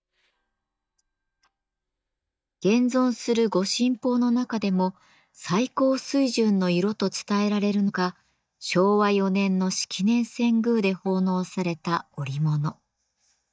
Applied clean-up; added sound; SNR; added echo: neural mask model DeepFilterNet 3.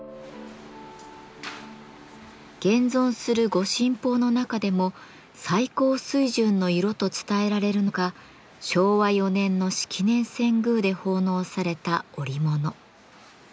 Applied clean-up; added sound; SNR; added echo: none; none; none; none.